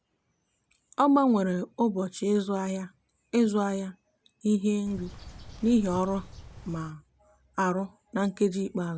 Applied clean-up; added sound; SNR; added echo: none; Bird; 15 dB; none.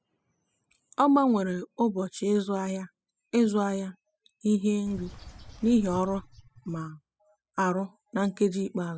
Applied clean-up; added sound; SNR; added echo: classical method spectral subtraction.